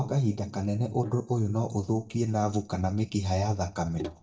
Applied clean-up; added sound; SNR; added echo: neural mask model DeepFilterNet 3.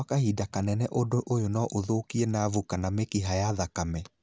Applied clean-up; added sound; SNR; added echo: none; none; none; none.